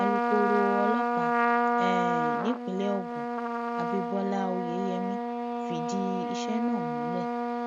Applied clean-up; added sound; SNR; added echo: none; Trumpet; -4 dB; none.